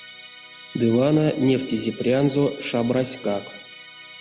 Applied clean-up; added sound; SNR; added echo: none; Musical instrument; 19 dB; none.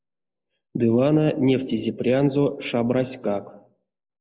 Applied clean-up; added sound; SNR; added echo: neural mask model Resemble Enhance denoiser.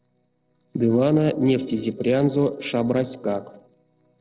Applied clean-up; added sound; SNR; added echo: neural separator model SepFormer DNS4.